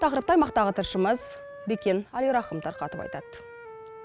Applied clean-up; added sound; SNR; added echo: none; Wind instrument, woodwind instrument; 17 dB; none.